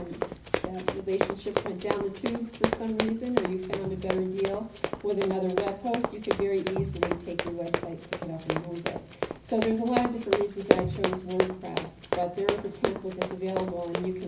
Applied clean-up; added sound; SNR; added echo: none; Run; 1 dB; reverberation time 0.4 s.